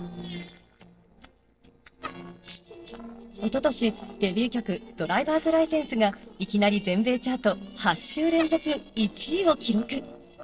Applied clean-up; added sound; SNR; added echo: neural separator model SepFormer DNS4.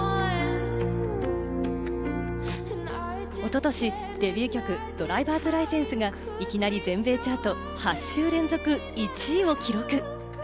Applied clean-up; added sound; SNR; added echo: none; none; none; none.